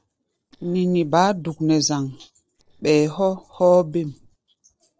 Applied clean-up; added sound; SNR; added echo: neural separator model SepFormer DNS4.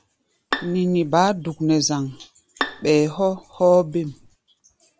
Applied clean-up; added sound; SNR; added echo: none; Bowed string instrument; 13 dB; none.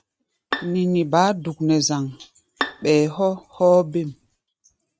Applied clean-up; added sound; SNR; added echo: neural mask model RNNoise.